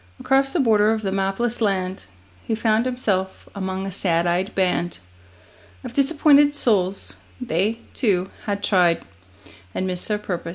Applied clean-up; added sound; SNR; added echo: none; none; none; none.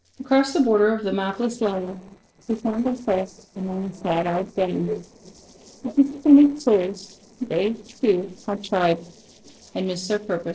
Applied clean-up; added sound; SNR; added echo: neural separator model SepFormer DNS4.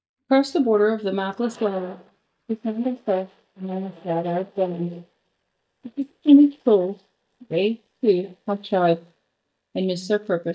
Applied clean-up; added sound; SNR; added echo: neural mask model DeepFilterNet 3.